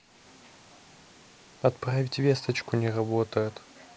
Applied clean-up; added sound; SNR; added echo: none; none; none; none.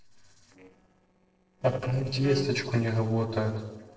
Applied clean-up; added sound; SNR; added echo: neural separator model SepFormer DNS4.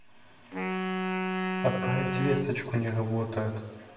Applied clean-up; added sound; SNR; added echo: none; Wind instrument, woodwind instrument; 1 dB; reverberation time 1.4 s.